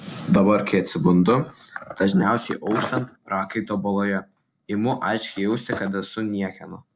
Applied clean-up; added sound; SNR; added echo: none; none; none; none.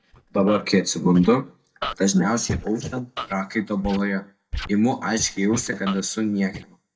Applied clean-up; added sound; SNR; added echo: neural mask model DeepFilterNet 3.